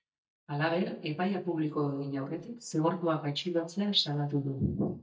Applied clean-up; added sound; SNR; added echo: neural mask model DeepFilterNet 3.